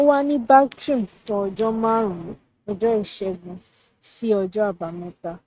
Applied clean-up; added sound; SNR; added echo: neural mask model RNNoise.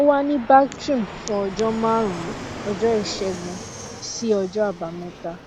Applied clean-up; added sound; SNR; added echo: none; Fixed-wing aircraft, airplane; 13 dB; none.